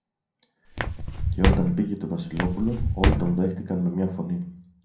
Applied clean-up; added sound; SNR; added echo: none; Walk, footsteps; -2 dB; reverberation time 0.6 s.